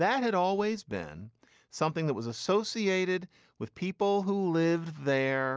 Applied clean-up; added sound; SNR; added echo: none; none; none; none.